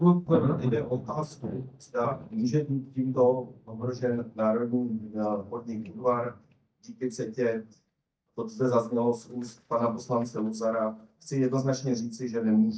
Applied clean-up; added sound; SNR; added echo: neural mask model DeepFilterNet 3.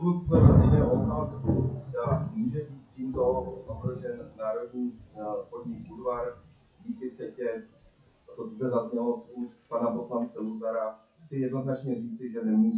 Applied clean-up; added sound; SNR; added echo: classical method WPE with log-MMSE.